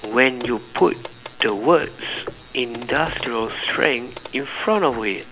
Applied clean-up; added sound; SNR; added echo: none; Clock; 16 dB; none.